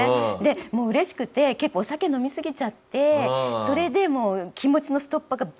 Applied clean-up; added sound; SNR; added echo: none; none; none; none.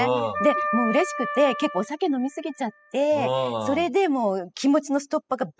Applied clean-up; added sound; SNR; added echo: classical method spectral subtraction.